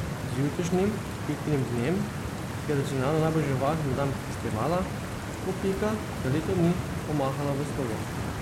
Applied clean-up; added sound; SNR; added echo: none; Stream; 4 dB; none.